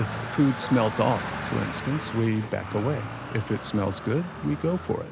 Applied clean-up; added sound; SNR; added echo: none; Traffic noise, roadway noise; 8 dB; none.